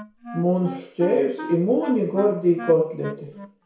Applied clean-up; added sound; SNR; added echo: none; Wind instrument, woodwind instrument; 14 dB; reverberation time 0.6 s.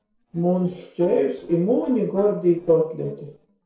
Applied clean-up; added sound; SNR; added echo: neural separator model SepFormer DNS4.